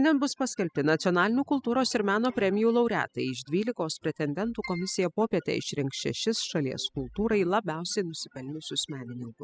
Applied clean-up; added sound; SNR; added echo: classical method spectral subtraction.